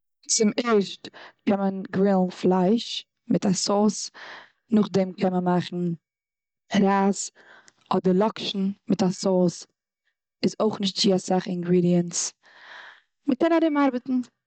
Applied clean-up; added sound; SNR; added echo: neural mask model DeepFilterNet 3.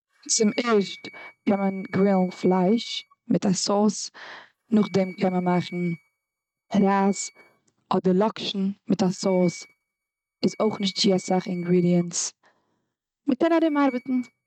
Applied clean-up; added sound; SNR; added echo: neural mask model RNNoise.